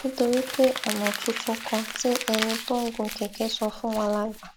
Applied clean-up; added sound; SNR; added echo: none; Crumpling, crinkling; 8 dB; none.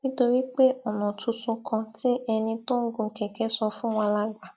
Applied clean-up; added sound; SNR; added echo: none; none; none; none.